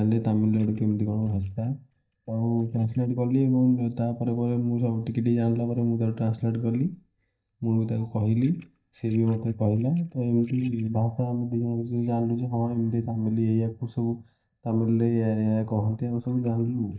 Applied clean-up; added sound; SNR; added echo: neural mask model DeepFilterNet 3.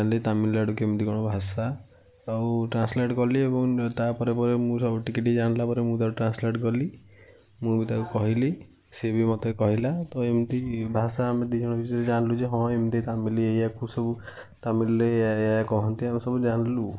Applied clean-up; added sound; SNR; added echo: none; none; none; none.